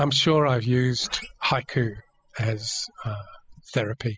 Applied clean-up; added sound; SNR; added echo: classical method spectral subtraction.